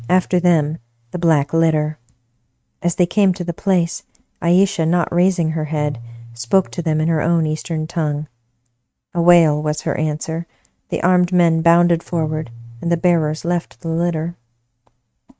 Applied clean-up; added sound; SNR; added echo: neural mask model RNNoise.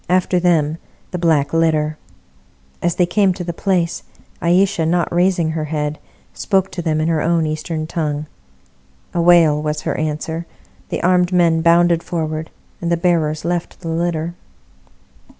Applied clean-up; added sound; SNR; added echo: none; none; none; none.